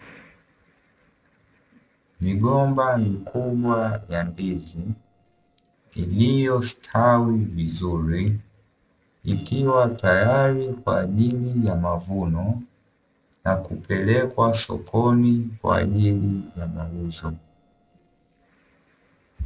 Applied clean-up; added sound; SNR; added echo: neural separator model SepFormer DNS4.